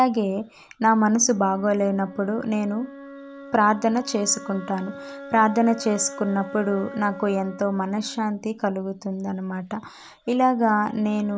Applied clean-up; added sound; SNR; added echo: none; Wind instrument, woodwind instrument; 17 dB; none.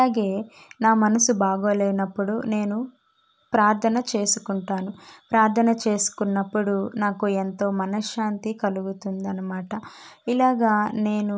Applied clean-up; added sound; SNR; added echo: none; none; none; none.